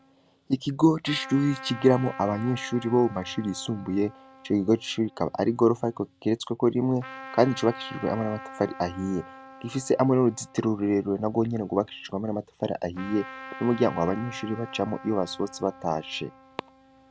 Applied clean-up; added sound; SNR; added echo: none; Trumpet; 18 dB; none.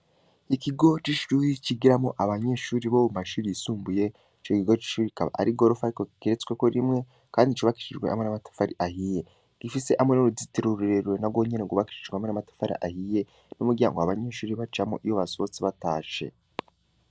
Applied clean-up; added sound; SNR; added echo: none; none; none; none.